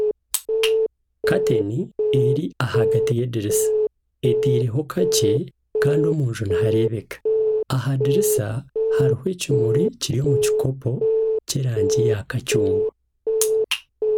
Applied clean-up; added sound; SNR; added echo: none; Alarm / Keyboard (musical); -2 dB; none.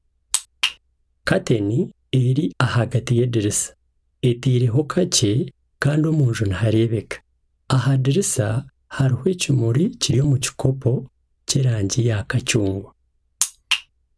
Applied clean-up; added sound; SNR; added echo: none; none; none; none.